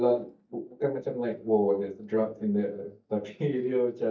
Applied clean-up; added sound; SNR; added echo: neural mask model DeepFilterNet 3.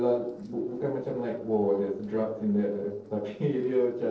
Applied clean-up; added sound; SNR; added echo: neural separator model SepFormer DNS4.